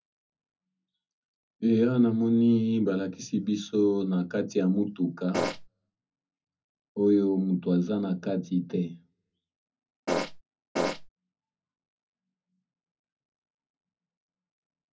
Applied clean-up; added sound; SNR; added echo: none; Fart; 0 dB; reverberation time 0.3 s.